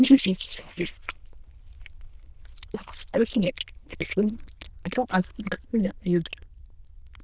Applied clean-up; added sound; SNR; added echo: neural diffusion model UNIVERSE++.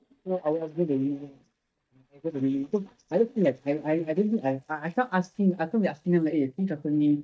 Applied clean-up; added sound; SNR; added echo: neural mask model DeepFilterNet 3.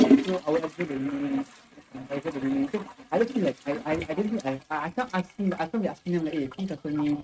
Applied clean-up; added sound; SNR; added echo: neural mask model RNNoise.